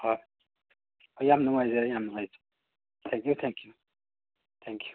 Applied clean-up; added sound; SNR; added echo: none; none; none; none.